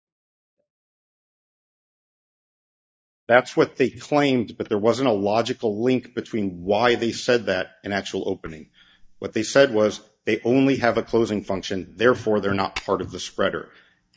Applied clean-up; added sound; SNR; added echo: neural mask model DeepFilterNet 3.